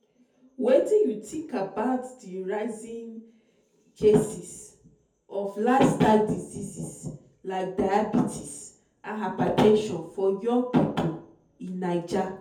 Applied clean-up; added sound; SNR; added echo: none; none; none; reverberation time 0.5 s.